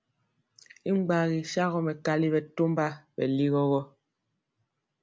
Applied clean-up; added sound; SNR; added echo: none; none; none; none.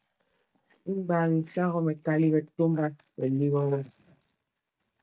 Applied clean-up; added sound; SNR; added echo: neural mask model DeepFilterNet 3.